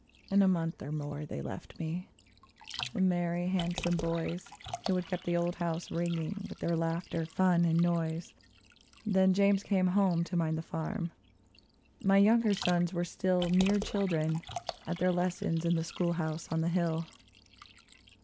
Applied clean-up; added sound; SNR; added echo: none; Liquid; 16 dB; none.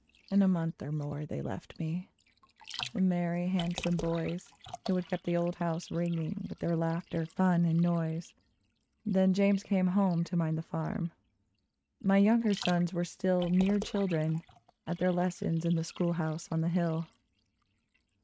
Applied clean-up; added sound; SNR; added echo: neural mask model RNNoise.